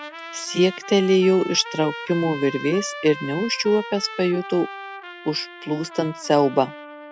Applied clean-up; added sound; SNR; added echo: none; Trumpet; 14 dB; none.